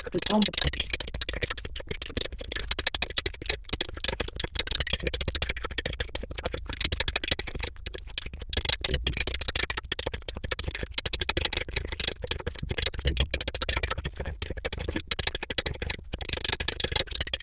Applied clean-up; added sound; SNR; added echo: neural diffusion model UNIVERSE++.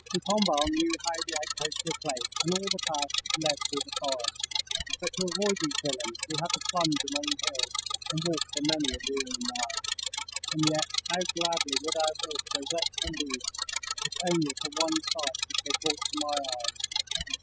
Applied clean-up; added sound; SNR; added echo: classical method spectral subtraction.